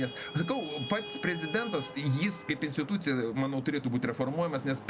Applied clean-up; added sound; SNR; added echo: none; Traffic noise, roadway noise / Vehicle horn, car horn, honking; 13 dB; none.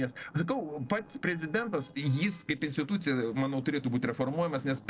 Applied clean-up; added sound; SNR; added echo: neural separator model SepFormer DNS4.